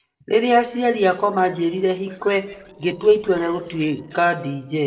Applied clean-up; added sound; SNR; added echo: neural separator model SepFormer DNS4.